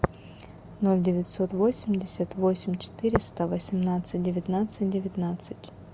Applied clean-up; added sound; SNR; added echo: none; Tap; 11 dB; none.